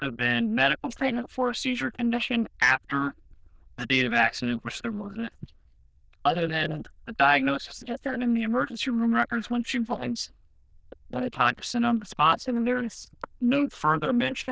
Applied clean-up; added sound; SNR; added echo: neural diffusion model UNIVERSE++.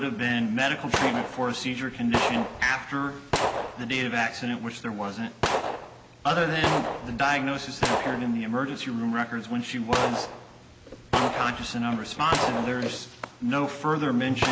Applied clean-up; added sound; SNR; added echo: none; Gunshot, gunfire; 4 dB; none.